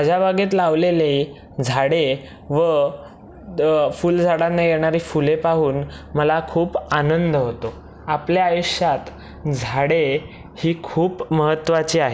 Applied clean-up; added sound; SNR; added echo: none; none; none; none.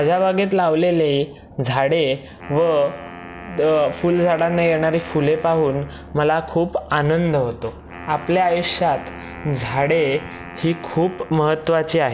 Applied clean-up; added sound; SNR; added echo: none; Wind instrument, woodwind instrument; 18 dB; none.